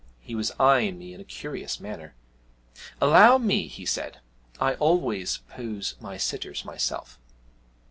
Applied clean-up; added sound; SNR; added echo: none; none; none; none.